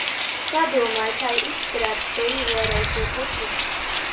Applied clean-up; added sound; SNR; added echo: none; Rain; -3 dB; reverberation time 0.3 s.